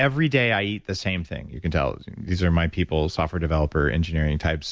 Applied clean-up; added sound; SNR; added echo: none; none; none; none.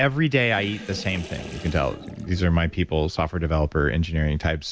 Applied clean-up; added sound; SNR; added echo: none; Sink (filling or washing) / Water; 17 dB; none.